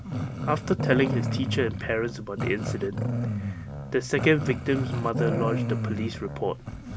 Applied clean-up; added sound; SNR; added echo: none; Growling; 2 dB; none.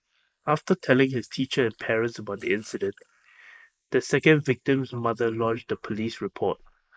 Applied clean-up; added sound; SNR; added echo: neural mask model Resemble Enhance denoiser.